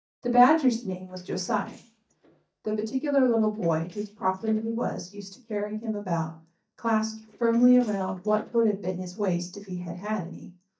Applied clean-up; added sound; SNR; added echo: neural mask model DeepFilterNet 3.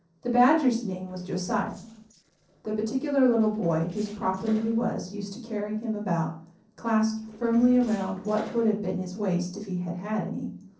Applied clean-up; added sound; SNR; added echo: neural separator model SepFormer DNS4.